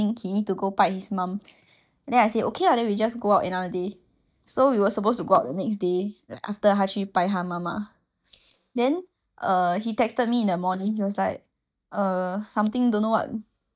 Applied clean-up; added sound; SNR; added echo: neural mask model DeepFilterNet 3.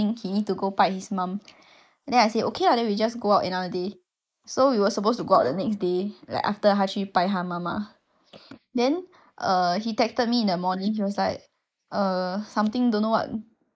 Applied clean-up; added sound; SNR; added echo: neural mask model Resemble Enhance denoiser.